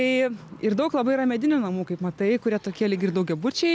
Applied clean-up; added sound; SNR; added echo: none; none; none; none.